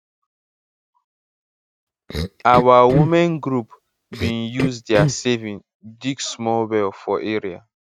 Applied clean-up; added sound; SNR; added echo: neural mask model RNNoise.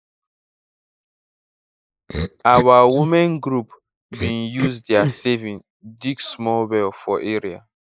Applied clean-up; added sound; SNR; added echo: neural mask model Resemble Enhance denoiser.